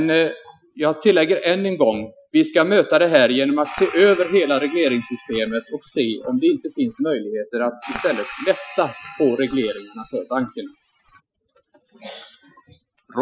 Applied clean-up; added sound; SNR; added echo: classical method Wiener filter.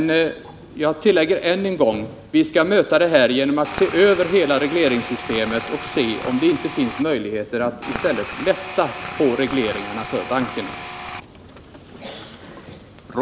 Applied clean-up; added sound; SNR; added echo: none; Tools; 11 dB; none.